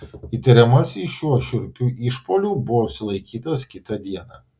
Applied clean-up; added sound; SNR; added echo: none; none; none; none.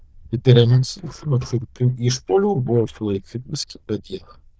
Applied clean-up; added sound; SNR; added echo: neural diffusion model UNIVERSE++.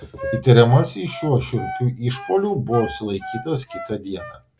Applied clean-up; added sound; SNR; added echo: none; Wind instrument, woodwind instrument; 14 dB; none.